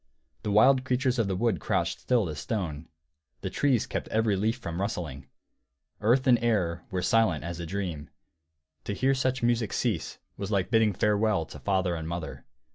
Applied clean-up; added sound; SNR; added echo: none; none; none; none.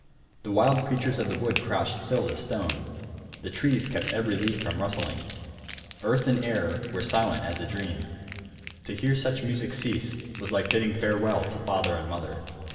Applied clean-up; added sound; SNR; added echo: none; Crackle; 7 dB; reverberation time 2.5 s.